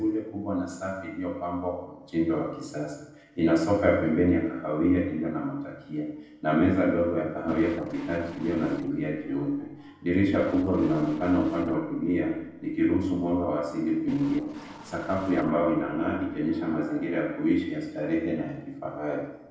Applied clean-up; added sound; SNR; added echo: neural separator model SepFormer DNS4.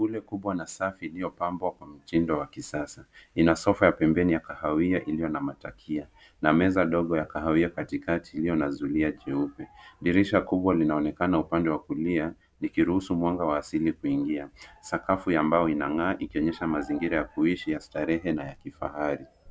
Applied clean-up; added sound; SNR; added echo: none; none; none; none.